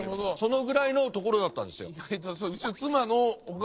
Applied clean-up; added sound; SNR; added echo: neural separator model SepFormer DNS4.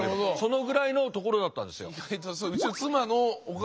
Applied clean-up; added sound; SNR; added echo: none; none; none; none.